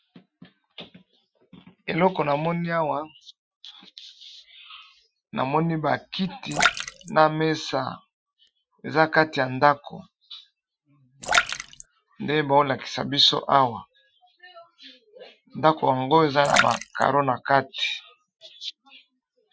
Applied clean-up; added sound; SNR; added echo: classical method Wiener filter.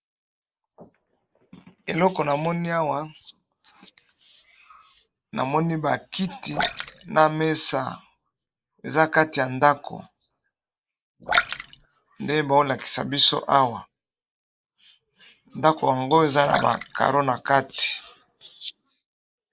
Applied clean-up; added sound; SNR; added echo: neural mask model Resemble Enhance denoiser.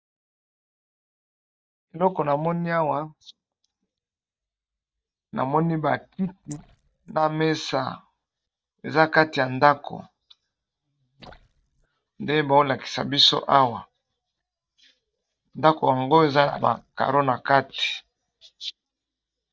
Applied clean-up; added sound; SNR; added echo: neural mask model DeepFilterNet 3.